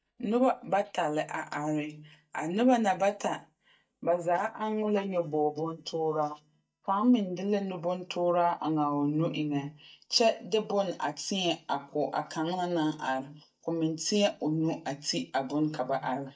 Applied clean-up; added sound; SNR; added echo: neural mask model DeepFilterNet 3.